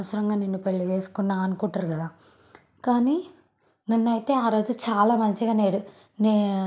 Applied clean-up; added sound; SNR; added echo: none; none; none; none.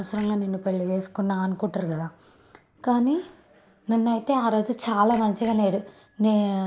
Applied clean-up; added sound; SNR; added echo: none; Bicycle bell; 20 dB; none.